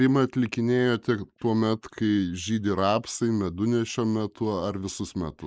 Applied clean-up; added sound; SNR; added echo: neural mask model Resemble Enhance denoiser.